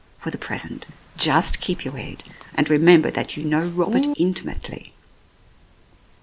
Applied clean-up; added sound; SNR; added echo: none; Bird; 8 dB; none.